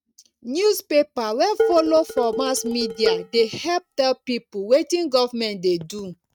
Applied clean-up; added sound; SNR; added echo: neural mask model RNNoise.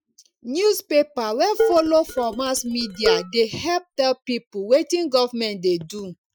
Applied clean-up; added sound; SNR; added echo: classical method Wiener filter.